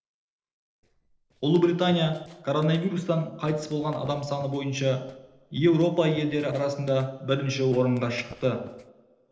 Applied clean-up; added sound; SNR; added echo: neural separator model SepFormer DNS4.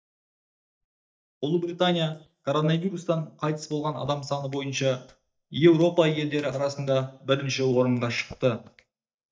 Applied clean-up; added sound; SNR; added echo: neural mask model DeepFilterNet 3.